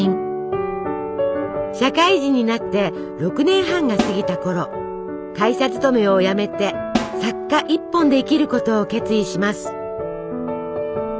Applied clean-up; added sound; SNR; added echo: none; Snare drum; 10 dB; none.